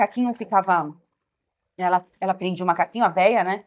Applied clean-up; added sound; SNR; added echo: neural mask model DeepFilterNet 3.